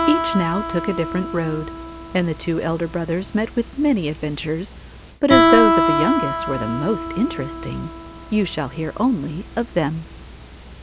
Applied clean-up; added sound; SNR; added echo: none; Guitar; 1 dB; none.